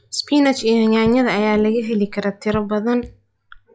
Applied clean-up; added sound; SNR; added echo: classical method log-MMSE.